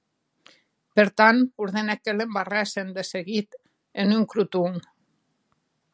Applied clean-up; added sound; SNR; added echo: none; none; none; none.